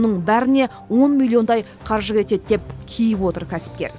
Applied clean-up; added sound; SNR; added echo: none; none; none; none.